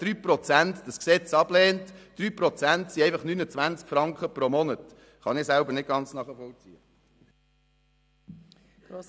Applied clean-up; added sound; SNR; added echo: none; none; none; none.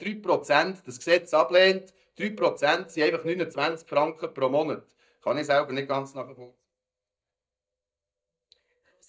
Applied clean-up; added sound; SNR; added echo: neural mask model DeepFilterNet 3.